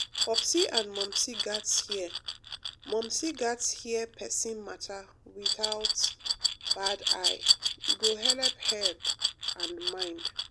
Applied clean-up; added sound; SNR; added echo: none; Glass; -2 dB; none.